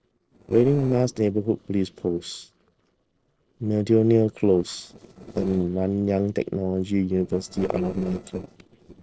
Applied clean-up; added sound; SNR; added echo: neural separator model SepFormer DNS4.